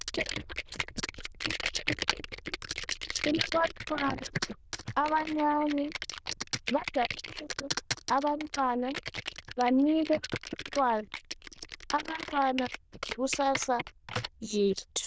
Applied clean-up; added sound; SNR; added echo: neural diffusion model UNIVERSE++.